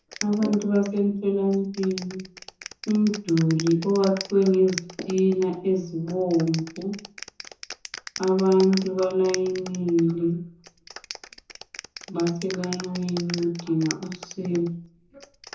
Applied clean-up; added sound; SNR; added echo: none; Clapping; 16 dB; reverberation time 0.5 s.